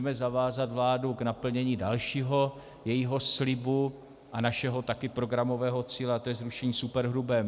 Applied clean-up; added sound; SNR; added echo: none; none; none; none.